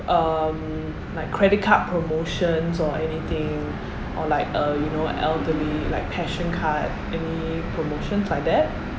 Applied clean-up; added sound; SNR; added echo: none; none; none; none.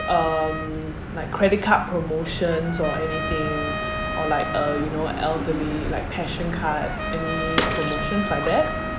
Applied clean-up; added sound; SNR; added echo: none; Bathtub (filling or washing) / Water / Splash, splatter + Trumpet; 6 dB; none.